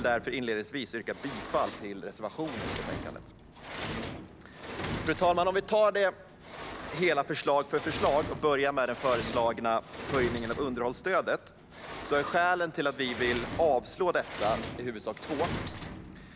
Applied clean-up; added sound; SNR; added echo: none; Sliding door; 10 dB; none.